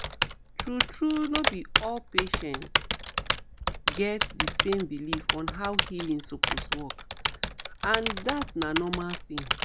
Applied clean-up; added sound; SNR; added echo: none; Typing; -2 dB; none.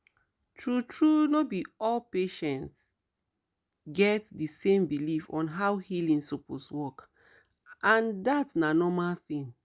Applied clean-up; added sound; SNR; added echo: none; none; none; none.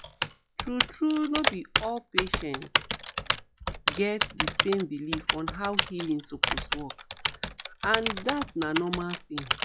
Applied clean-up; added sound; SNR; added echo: classical method log-MMSE.